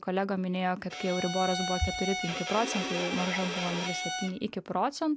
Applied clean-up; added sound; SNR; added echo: none; Bowed string instrument; 3 dB; none.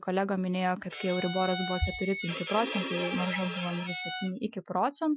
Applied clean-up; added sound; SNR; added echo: classical method Wiener filter.